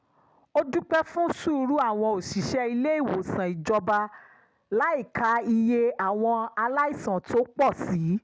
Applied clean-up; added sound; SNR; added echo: none; none; none; none.